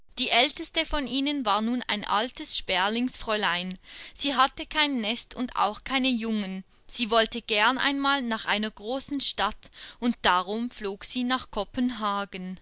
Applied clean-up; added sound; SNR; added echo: none; none; none; none.